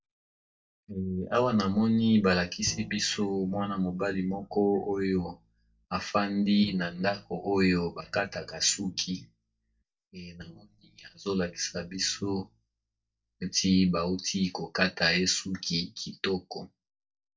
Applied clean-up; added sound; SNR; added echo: neural mask model DeepFilterNet 3.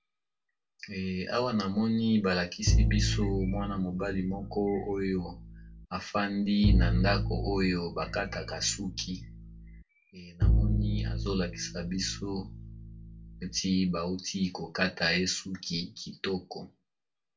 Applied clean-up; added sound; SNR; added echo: none; Bowed string instrument; -1 dB; reverberation time 0.2 s.